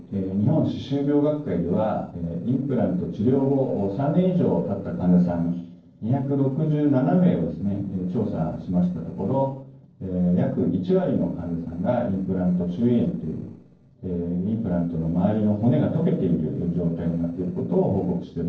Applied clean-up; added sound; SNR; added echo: neural separator model SepFormer DNS4.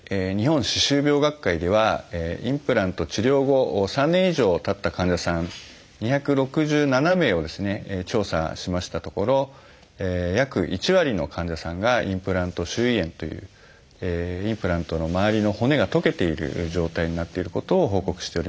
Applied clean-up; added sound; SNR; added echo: none; none; none; none.